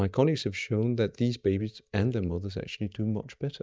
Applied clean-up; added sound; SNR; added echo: neural mask model DeepFilterNet 3.